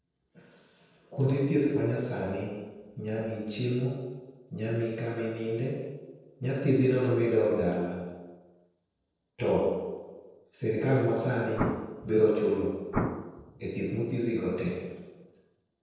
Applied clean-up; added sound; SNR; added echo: neural separator model SepFormer DNS4.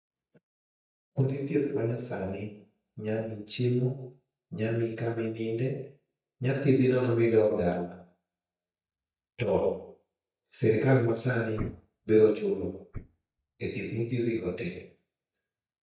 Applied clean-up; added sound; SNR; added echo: neural mask model DeepFilterNet 3.